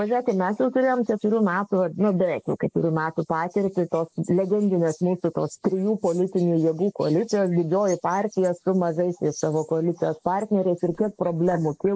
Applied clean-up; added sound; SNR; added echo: neural mask model Resemble Enhance denoiser.